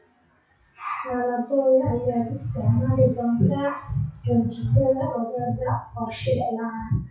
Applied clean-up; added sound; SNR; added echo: classical method WPE with log-MMSE.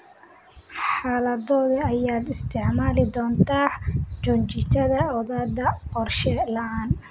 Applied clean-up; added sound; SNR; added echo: none; none; none; none.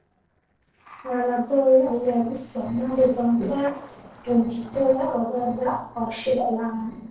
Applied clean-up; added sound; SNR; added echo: neural separator model SepFormer DNS4.